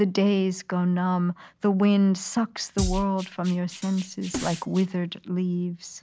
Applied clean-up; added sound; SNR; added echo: none; Drum kit; 9 dB; none.